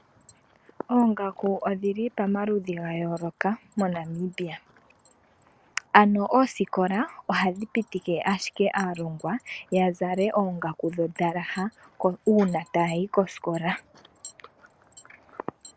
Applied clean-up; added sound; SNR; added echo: none; none; none; none.